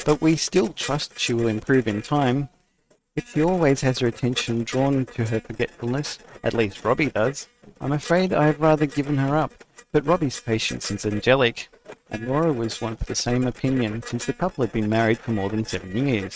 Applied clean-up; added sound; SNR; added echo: neural mask model RNNoise.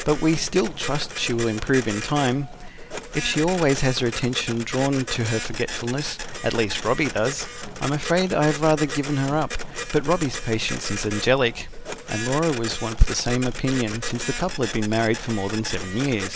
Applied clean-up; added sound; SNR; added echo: none; Printer; 10 dB; none.